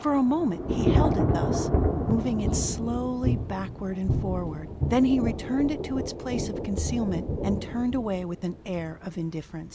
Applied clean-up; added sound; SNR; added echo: none; Thunder / Rain; 0 dB; none.